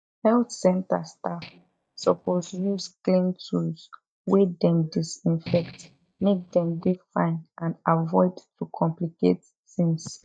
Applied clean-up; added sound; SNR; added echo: neural mask model DeepFilterNet 3.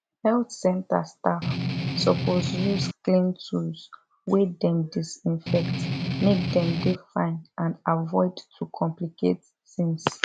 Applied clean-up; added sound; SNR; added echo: none; Strum; 2 dB; none.